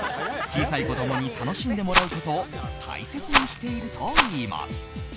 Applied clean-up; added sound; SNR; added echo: none; Rattle; -3 dB; none.